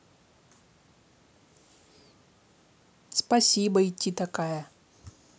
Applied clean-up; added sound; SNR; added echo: none; none; none; none.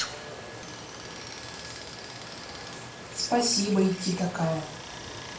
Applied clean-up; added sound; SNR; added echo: none; Stream; 8 dB; reverberation time 0.3 s.